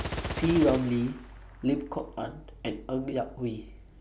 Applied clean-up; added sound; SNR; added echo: none; Gunshot, gunfire; 9 dB; none.